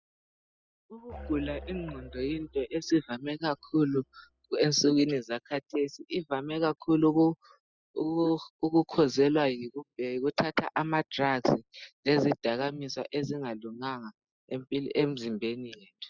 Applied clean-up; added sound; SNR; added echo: classical method spectral subtraction.